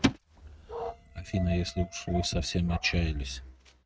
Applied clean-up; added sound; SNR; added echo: neural mask model RNNoise.